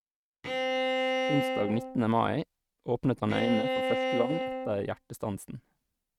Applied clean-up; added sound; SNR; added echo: neural mask model RNNoise.